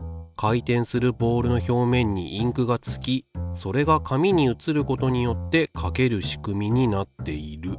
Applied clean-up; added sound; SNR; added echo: none; none; none; none.